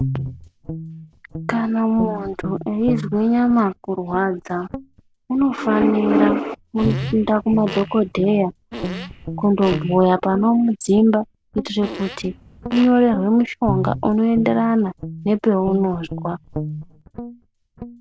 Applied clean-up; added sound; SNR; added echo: none; Fart + Guitar; 11 dB; none.